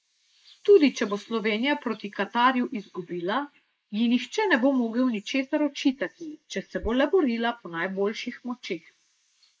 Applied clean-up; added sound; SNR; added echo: neural mask model Resemble Enhance denoiser.